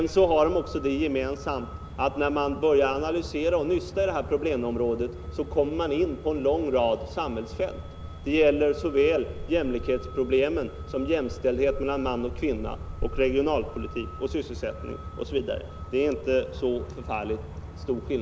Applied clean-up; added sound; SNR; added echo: none; Truck; 11 dB; none.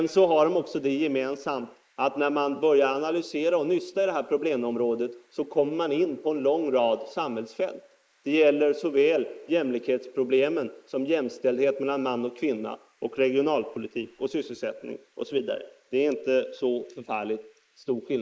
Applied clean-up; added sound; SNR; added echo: neural mask model Resemble Enhance denoiser.